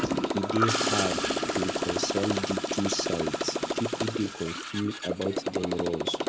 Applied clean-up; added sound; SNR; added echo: none; Motorcycle + Toilet flush / Gurgling; -2 dB; none.